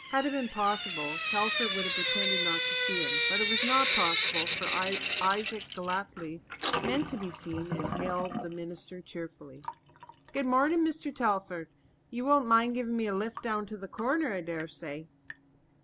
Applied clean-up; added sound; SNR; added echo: none; Drip / Sink (filling or washing); 2 dB; none.